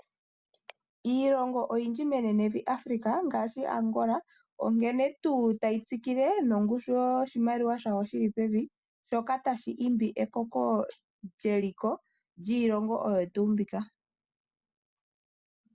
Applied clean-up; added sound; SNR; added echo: none; none; none; none.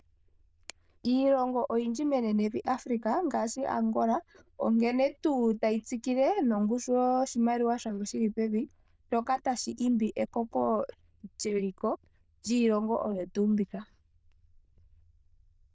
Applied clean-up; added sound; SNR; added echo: neural diffusion model UNIVERSE++.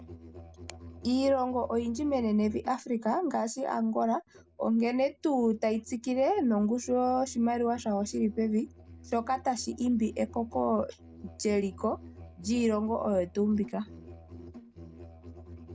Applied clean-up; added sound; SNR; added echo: none; Musical instrument; 19 dB; none.